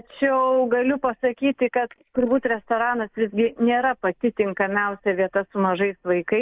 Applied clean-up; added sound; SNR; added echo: neural mask model Resemble Enhance denoiser.